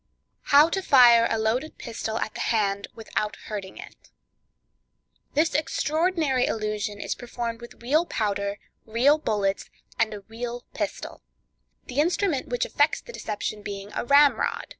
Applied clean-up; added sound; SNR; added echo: none; none; none; none.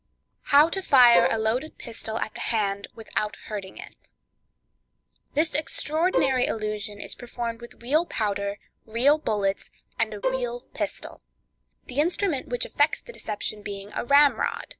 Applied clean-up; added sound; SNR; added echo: none; Bowed string instrument; 3 dB; none.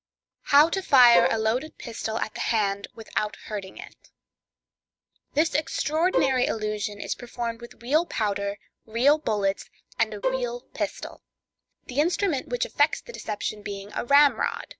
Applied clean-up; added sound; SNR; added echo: neural mask model RNNoise.